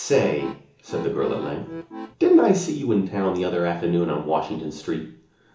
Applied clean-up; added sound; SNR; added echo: none; Accordion; 13 dB; reverberation time 0.8 s.